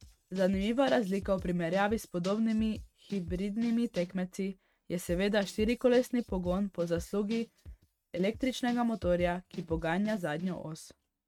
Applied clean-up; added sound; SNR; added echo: neural mask model RNNoise.